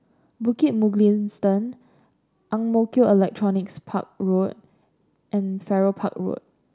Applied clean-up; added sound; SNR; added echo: none; none; none; none.